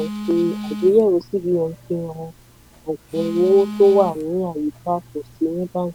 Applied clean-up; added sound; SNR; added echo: none; Telephone; 13 dB; none.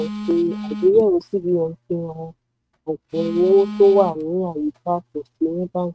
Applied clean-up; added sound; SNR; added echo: neural mask model RNNoise.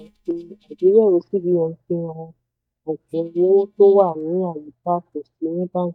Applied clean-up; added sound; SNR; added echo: neural mask model DeepFilterNet 3.